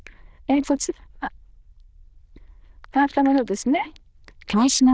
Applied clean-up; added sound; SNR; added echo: neural diffusion model UNIVERSE++.